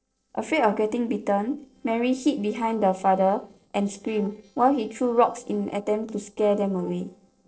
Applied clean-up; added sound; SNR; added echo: neural separator model SepFormer DNS4.